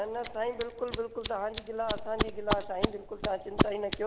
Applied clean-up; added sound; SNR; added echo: none; Scissors; -4 dB; none.